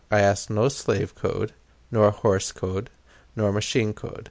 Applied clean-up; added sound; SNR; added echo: none; none; none; none.